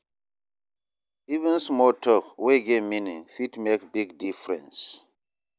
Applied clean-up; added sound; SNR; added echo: none; none; none; none.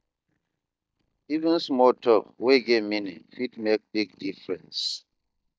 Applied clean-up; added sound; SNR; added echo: neural mask model DeepFilterNet 3.